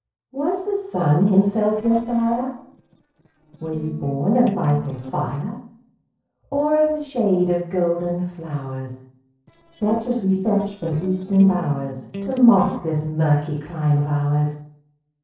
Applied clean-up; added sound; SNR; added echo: neural separator model SepFormer DNS4.